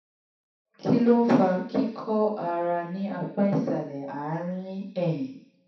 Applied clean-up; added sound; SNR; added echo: none; none; none; reverberation time 0.7 s.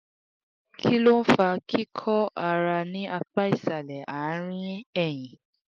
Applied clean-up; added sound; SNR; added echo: none; none; none; none.